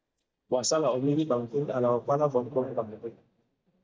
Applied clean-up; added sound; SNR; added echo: neural mask model DeepFilterNet 3.